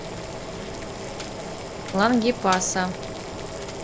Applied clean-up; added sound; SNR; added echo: none; Boiling; 6 dB; none.